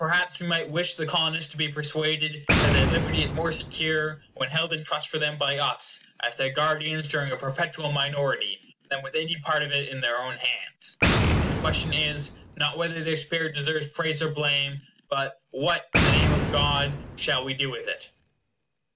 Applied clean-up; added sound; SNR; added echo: none; Boom; 0 dB; none.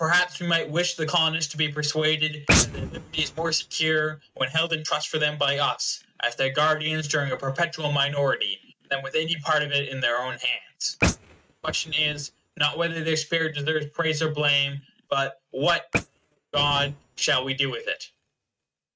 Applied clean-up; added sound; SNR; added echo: neural mask model RNNoise.